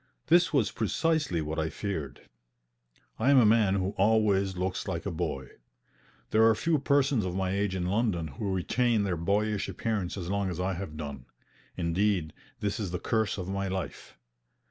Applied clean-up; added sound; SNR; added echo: none; none; none; none.